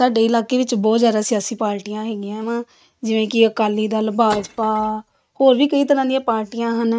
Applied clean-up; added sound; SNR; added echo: neural mask model RNNoise.